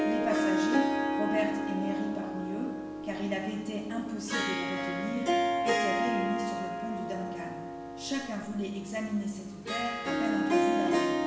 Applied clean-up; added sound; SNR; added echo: none; Harp; -4 dB; reverberation time 0.9 s.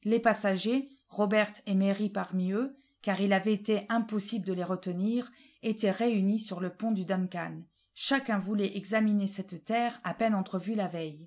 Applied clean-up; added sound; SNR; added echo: none; none; none; none.